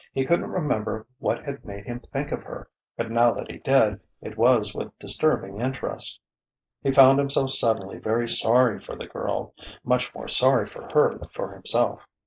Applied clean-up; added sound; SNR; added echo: neural mask model Resemble Enhance denoiser.